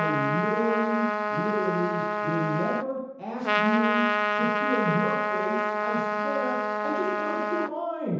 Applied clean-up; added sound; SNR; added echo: none; Trumpet; -2 dB; reverberation time 0.9 s.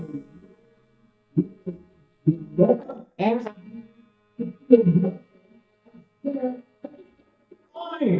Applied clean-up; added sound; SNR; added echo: neural mask model DeepFilterNet 3.